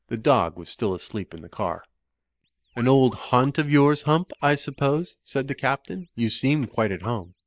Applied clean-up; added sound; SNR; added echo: neural mask model Resemble Enhance denoiser.